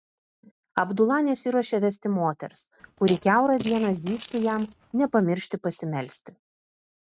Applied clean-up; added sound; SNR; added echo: neural mask model RNNoise.